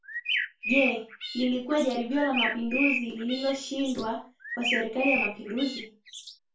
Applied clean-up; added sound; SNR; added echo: none; Bird; 3 dB; reverberation time 0.3 s.